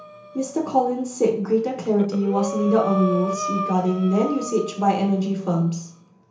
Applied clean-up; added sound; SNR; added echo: none; Breathing; 10 dB; reverberation time 0.7 s.